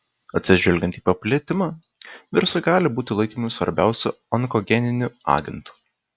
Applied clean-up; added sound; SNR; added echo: none; none; none; none.